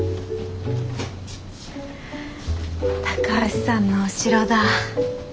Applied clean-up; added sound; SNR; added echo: none; none; none; none.